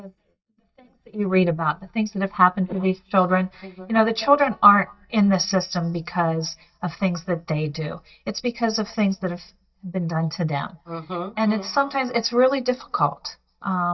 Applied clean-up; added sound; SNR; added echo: neural mask model DeepFilterNet 3.